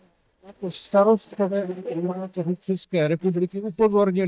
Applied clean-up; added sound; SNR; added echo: neural mask model DeepFilterNet 3.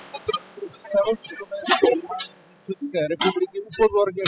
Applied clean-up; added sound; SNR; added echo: classical method spectral subtraction.